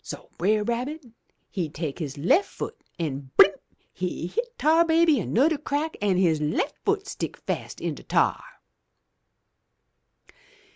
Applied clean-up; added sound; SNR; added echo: none; none; none; none.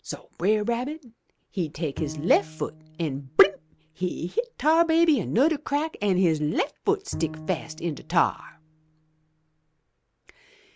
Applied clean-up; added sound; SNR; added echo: none; Bowed string instrument; 15 dB; none.